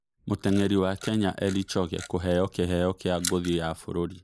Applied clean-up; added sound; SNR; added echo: neural mask model Resemble Enhance denoiser.